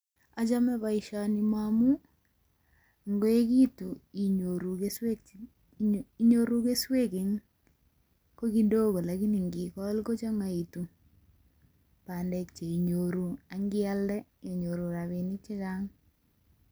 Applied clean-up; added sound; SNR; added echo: none; none; none; none.